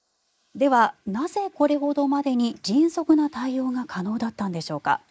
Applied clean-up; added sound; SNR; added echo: neural mask model Resemble Enhance denoiser.